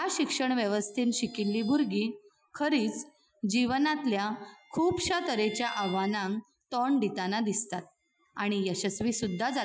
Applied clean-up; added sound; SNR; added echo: classical method Wiener filter.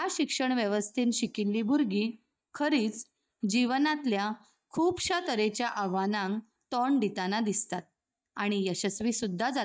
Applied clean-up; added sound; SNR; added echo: neural mask model DeepFilterNet 3.